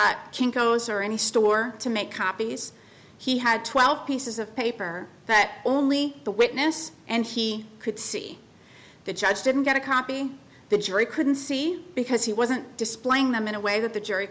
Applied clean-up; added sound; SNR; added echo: none; none; none; none.